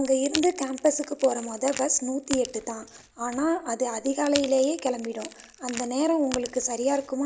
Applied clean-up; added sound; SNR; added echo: none; Crack / Crackle; 14 dB; none.